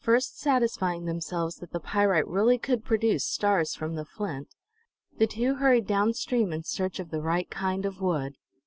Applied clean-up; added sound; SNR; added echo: none; none; none; none.